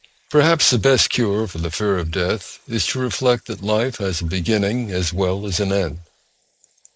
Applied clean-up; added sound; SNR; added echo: neural mask model Resemble Enhance denoiser.